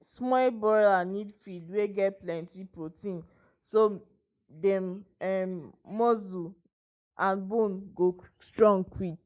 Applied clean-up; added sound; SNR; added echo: neural mask model Resemble Enhance denoiser.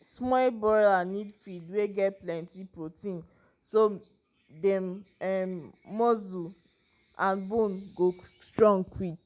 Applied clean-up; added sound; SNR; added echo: none; none; none; none.